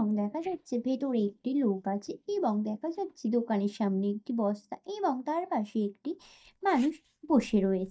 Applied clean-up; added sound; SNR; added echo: neural mask model DeepFilterNet 3.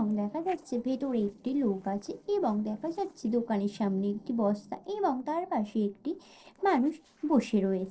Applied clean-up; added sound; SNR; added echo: neural separator model SepFormer DNS4.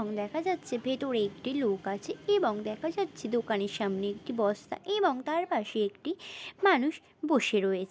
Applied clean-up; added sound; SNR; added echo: none; none; none; none.